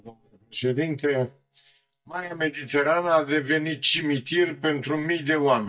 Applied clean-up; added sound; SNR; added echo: neural mask model DeepFilterNet 3.